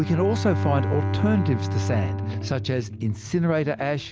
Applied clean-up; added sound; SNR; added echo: none; Bowed string instrument; 2 dB; none.